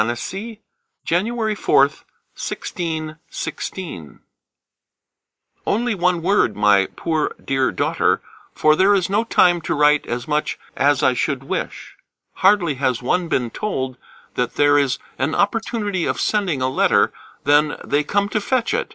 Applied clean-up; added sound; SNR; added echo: neural mask model Resemble Enhance denoiser.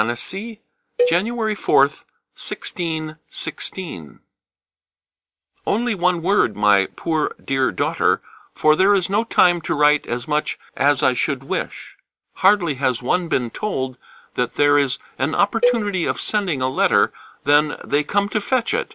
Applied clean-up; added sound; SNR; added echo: neural mask model DeepFilterNet 3.